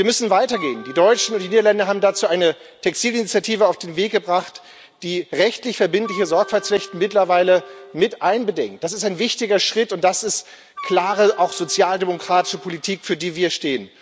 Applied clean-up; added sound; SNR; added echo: none; Wind instrument, woodwind instrument; 17 dB; none.